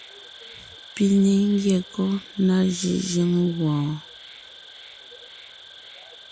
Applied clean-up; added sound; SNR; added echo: none; Insect; 20 dB; none.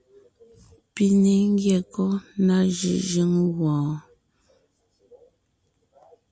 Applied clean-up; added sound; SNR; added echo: none; none; none; none.